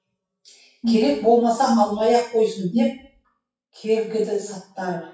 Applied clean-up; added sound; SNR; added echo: classical method WPE with log-MMSE.